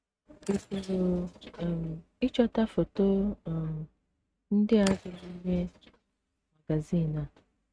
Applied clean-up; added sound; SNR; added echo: neural mask model RNNoise.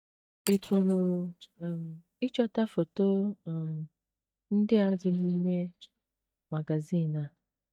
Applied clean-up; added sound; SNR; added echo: neural mask model DeepFilterNet 3.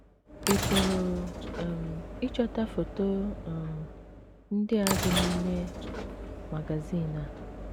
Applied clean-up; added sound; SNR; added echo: none; Sliding door / Train; 3 dB; none.